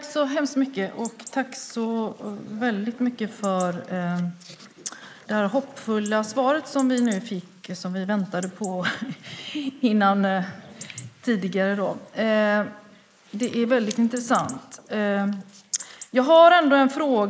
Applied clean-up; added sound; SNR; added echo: neural mask model Resemble Enhance denoiser.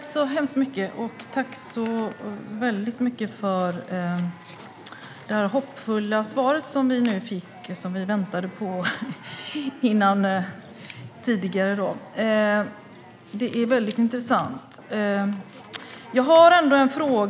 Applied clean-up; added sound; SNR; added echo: none; Chatter / Chirp, tweet / Livestock, farm animals, working animals; 20 dB; none.